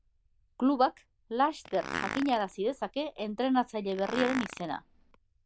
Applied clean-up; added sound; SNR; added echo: neural diffusion model UNIVERSE++.